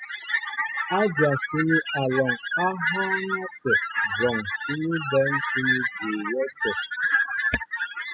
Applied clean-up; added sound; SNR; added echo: classical method spectral subtraction.